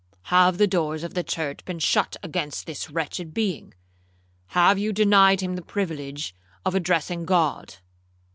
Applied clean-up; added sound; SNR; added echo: none; none; none; none.